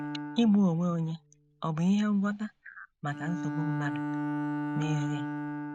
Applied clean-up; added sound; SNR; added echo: none; Bowed string instrument; 5 dB; none.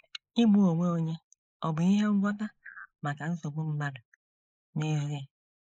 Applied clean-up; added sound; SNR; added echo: neural mask model Resemble Enhance denoiser.